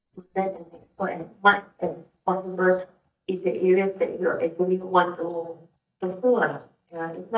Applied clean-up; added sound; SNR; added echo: neural mask model DeepFilterNet 3.